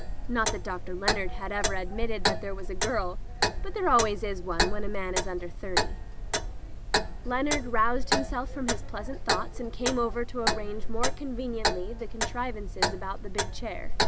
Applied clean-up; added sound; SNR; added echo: none; Clock; -3 dB; none.